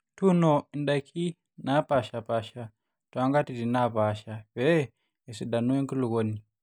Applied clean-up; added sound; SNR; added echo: none; none; none; none.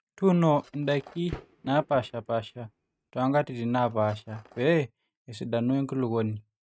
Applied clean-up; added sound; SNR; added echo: neural mask model RNNoise.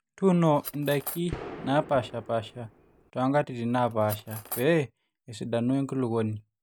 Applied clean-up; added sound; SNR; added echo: none; Cutlery, silverware + Gunshot, gunfire; 13 dB; none.